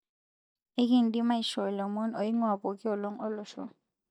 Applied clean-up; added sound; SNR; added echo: neural mask model DeepFilterNet 3.